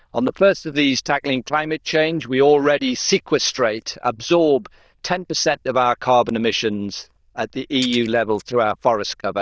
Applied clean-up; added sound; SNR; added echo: neural diffusion model UNIVERSE++.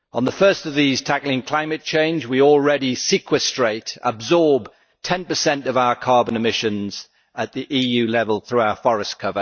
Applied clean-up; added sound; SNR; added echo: neural mask model DeepFilterNet 3.